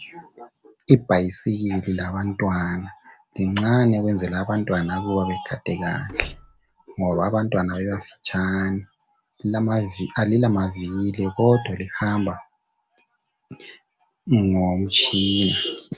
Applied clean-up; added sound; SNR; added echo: none; Slam; 17 dB; none.